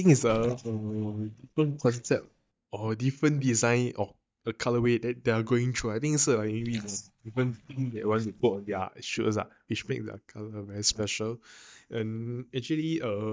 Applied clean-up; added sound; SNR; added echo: neural mask model DeepFilterNet 3.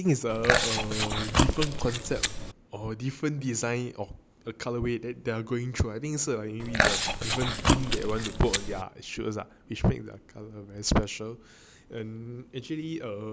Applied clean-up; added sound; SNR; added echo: none; Chewing, mastication; -3 dB; none.